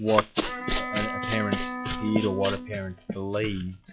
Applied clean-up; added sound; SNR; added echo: classical method log-MMSE.